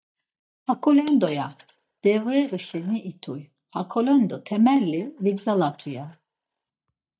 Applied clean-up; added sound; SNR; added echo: neural mask model DeepFilterNet 3.